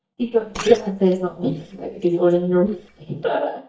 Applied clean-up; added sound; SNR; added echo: neural mask model DeepFilterNet 3.